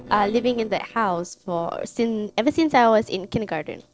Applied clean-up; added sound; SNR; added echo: neural separator model SepFormer DNS4.